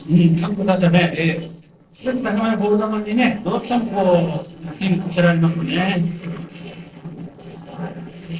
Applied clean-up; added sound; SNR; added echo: neural separator model SepFormer DNS4.